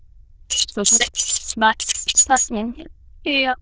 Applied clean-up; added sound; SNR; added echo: neural diffusion model UNIVERSE++.